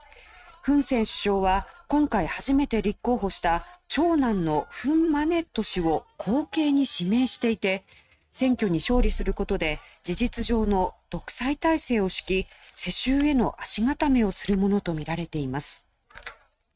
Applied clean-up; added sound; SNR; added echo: neural mask model RNNoise.